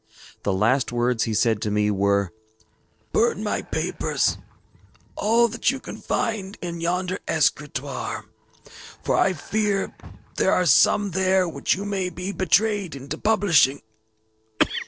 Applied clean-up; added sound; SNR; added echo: neural separator model SepFormer DNS4.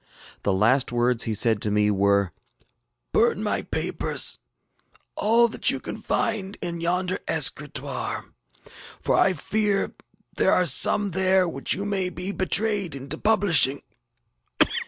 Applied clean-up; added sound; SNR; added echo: none; none; none; none.